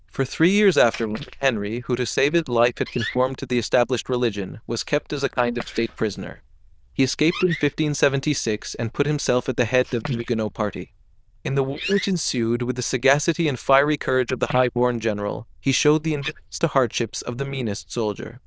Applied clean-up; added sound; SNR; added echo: neural diffusion model UNIVERSE++.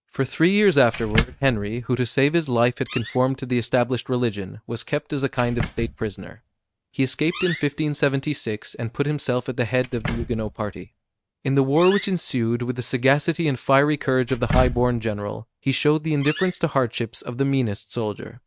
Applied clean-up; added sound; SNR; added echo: neural mask model RNNoise.